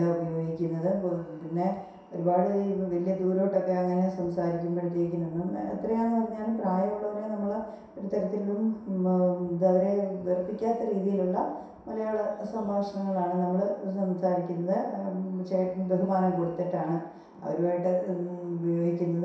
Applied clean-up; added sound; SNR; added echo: none; none; none; reverberation time 0.7 s.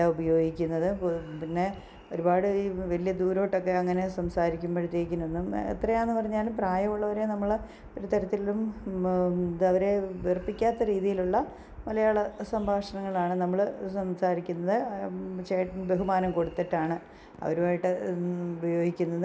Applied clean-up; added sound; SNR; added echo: none; none; none; none.